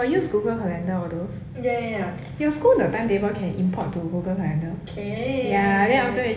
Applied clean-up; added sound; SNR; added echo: none; none; none; reverberation time 1.1 s.